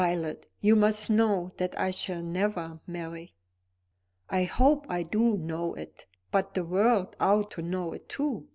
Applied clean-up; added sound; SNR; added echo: none; none; none; none.